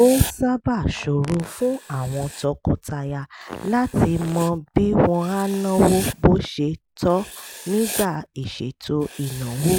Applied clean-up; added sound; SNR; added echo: none; Writing; 15 dB; none.